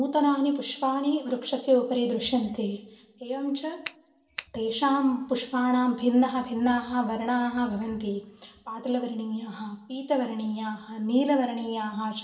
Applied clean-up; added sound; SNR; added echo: none; Finger snapping; 12 dB; reverberation time 0.7 s.